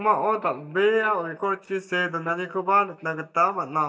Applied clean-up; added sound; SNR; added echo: neural mask model DeepFilterNet 3.